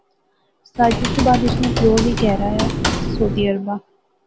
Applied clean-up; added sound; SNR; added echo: none; Computer keyboard; 2 dB; none.